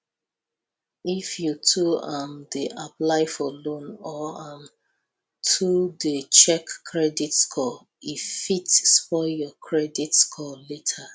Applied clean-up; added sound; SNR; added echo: none; none; none; none.